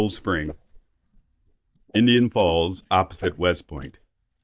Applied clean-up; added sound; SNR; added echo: neural mask model DeepFilterNet 3.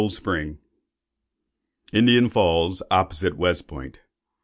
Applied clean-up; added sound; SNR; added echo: none; none; none; none.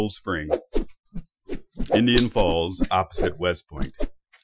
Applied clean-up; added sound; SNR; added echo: classical method Wiener filter.